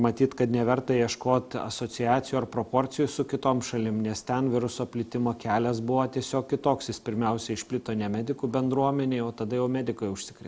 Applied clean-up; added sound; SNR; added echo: none; none; none; none.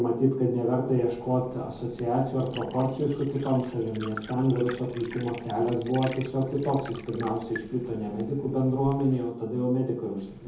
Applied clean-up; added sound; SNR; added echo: none; Liquid; 18 dB; reverberation time 0.7 s.